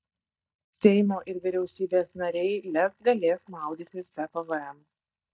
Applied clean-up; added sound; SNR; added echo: neural mask model DeepFilterNet 3.